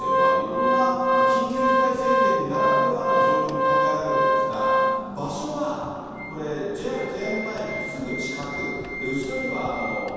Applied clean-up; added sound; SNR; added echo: none; Organ; -5 dB; reverberation time 2.1 s.